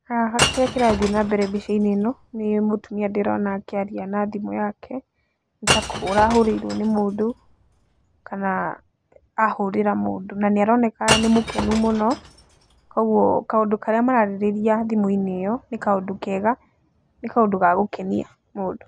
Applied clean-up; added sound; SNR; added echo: none; Shatter / Crushing; 7 dB; none.